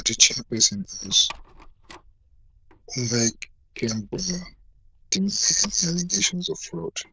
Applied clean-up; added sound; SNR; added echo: neural diffusion model UNIVERSE++.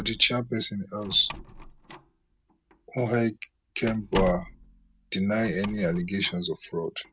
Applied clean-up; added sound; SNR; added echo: none; Slam; 15 dB; none.